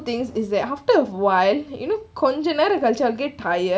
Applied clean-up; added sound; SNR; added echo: none; none; none; none.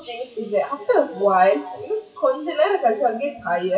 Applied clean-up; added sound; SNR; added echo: classical method WPE with log-MMSE.